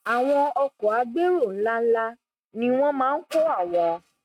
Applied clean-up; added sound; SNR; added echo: neural mask model RNNoise.